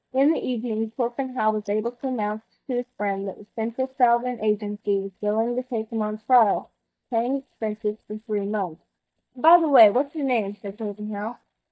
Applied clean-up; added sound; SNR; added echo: neural mask model DeepFilterNet 3.